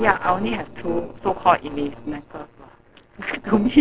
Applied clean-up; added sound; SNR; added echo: neural separator model SepFormer DNS4.